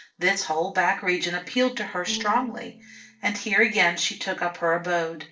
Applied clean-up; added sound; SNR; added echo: neural separator model SepFormer DNS4.